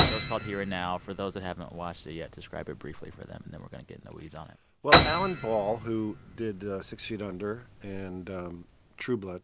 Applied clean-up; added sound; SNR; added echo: none; Piano; -3 dB; none.